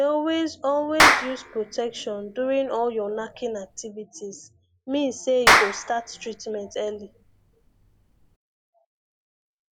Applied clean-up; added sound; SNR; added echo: none; Clapping; -3 dB; none.